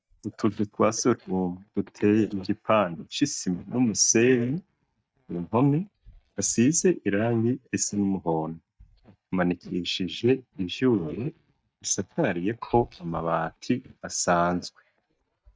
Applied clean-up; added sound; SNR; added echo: neural mask model DeepFilterNet 3.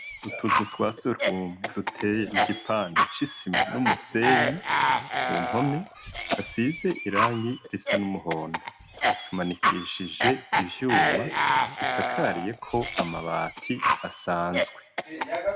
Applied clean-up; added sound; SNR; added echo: none; Cough; -2 dB; none.